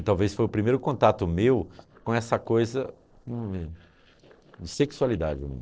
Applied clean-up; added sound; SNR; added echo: neural separator model SepFormer DNS4.